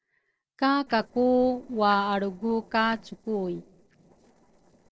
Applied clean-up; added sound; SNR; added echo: neural separator model SepFormer DNS4.